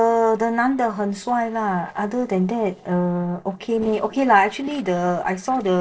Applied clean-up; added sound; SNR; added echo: neural separator model SepFormer DNS4.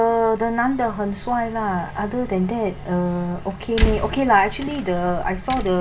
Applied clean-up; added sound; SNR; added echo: none; Slam; 8 dB; reverberation time 0.2 s.